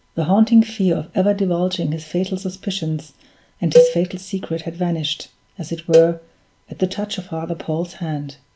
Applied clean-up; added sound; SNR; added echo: none; Cowbell; -1 dB; none.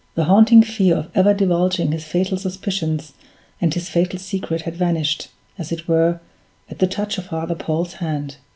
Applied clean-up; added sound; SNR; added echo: none; none; none; none.